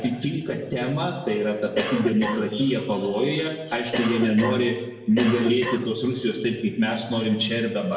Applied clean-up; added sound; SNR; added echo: none; Cough; 6 dB; reverberation time 0.9 s.